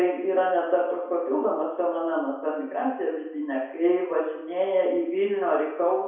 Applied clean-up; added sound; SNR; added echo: none; none; none; reverberation time 0.7 s.